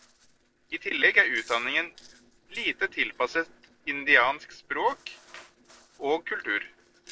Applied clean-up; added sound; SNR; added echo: neural separator model SepFormer DNS4.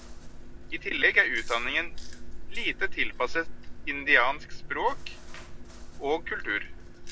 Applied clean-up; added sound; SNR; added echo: none; Chewing, mastication; 4 dB; none.